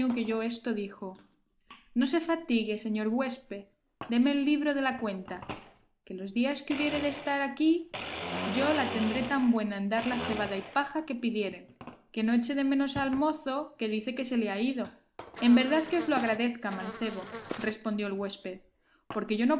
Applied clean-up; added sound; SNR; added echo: none; Buzz + Domestic sounds, home sounds; 13 dB; none.